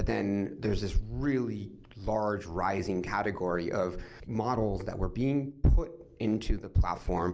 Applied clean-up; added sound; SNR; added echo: none; none; none; none.